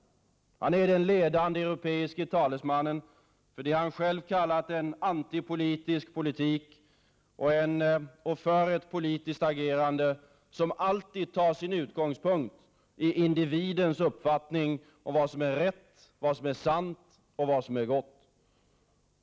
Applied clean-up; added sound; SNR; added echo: none; none; none; none.